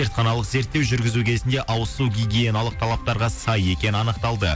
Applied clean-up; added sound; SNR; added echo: none; none; none; none.